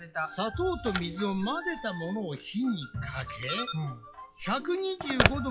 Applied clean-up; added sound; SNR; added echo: classical method log-MMSE.